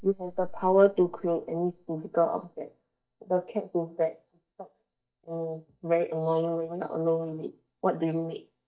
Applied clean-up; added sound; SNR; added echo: neural mask model DeepFilterNet 3.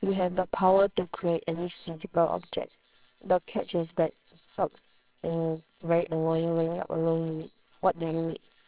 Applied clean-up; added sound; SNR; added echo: neural separator model SepFormer WHAMR!.